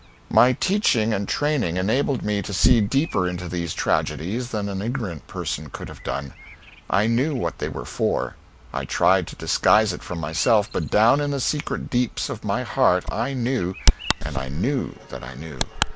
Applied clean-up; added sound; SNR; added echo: none; Bird vocalization, bird call, bird song; 9 dB; none.